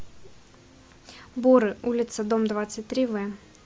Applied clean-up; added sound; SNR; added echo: none; none; none; none.